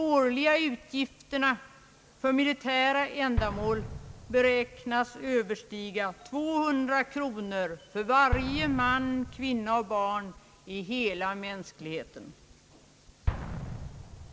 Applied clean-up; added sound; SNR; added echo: none; Explosion; 11 dB; none.